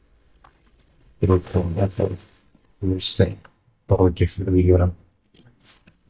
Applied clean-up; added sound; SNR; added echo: neural mask model DeepFilterNet 3.